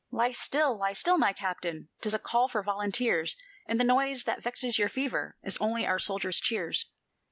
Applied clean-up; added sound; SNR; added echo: none; none; none; none.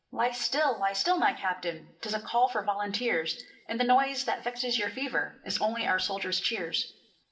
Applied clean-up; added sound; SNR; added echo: none; none; none; reverberation time 0.7 s.